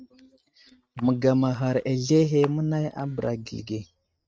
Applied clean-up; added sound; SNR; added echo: neural mask model RNNoise.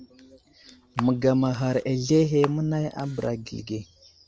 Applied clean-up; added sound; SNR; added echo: none; Camera; 16 dB; none.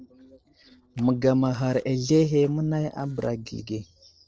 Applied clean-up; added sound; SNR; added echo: neural separator model SepFormer DNS4.